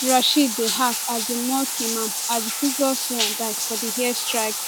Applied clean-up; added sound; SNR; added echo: none; Bathtub (filling or washing); 2 dB; none.